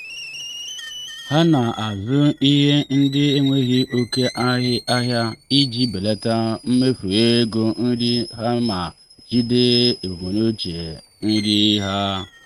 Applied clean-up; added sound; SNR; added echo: neural mask model RNNoise.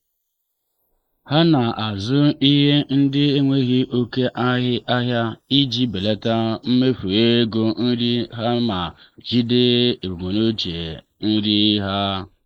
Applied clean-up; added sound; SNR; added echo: neural mask model Resemble Enhance denoiser.